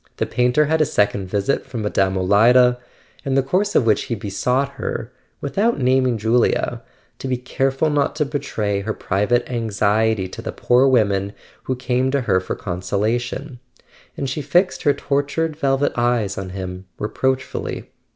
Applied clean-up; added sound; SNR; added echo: none; none; none; none.